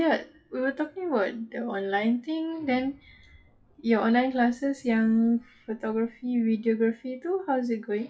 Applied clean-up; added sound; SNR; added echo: classical method WPE with log-MMSE.